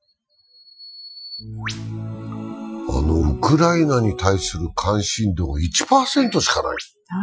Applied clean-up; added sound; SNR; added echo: classical method Wiener filter.